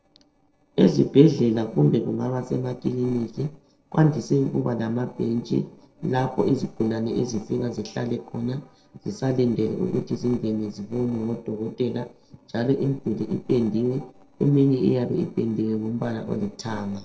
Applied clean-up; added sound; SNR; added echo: neural separator model SepFormer DNS4.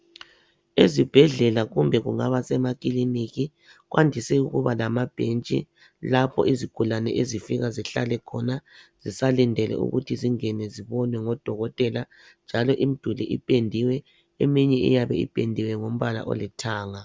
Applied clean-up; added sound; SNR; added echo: none; none; none; none.